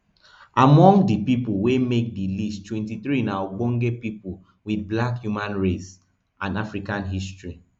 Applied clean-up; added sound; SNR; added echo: none; none; none; none.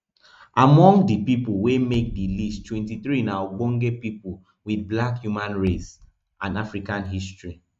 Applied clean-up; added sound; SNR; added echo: neural mask model RNNoise.